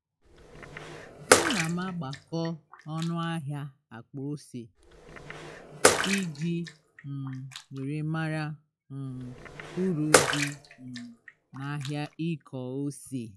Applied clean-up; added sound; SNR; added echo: classical method log-MMSE.